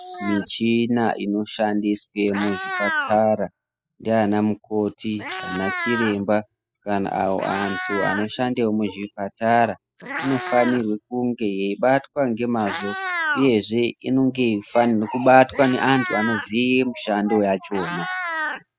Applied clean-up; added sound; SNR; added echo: classical method spectral subtraction.